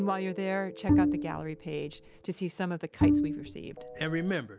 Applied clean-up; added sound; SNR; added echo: none; Bowed string instrument; -4 dB; none.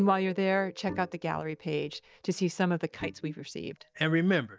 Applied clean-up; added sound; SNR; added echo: neural mask model DeepFilterNet 3.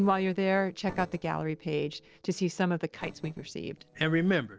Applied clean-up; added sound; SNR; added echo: neural separator model SepFormer DNS4.